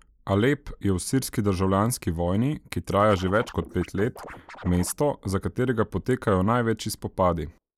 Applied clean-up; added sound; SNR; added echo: neural mask model Resemble Enhance denoiser.